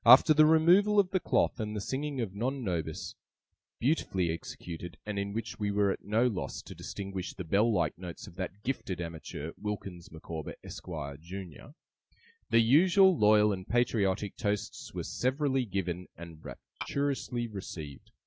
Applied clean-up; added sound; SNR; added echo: none; Tap / Glass; 12 dB; none.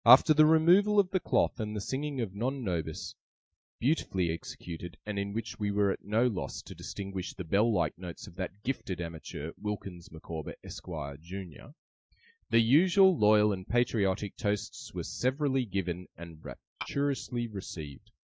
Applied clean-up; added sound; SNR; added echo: neural mask model DeepFilterNet 3.